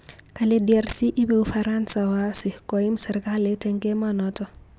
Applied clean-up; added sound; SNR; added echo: none; none; none; none.